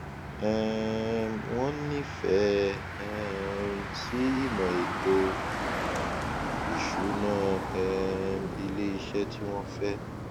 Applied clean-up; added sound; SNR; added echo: none; Motor vehicle (road); 3 dB; none.